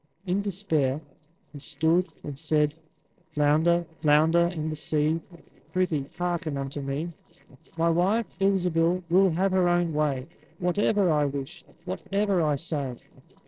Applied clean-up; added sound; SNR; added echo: neural separator model SepFormer DNS4.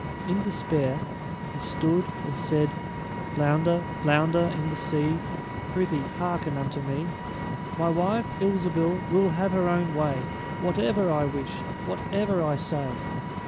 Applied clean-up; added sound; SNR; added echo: none; Vehicle; 5 dB; none.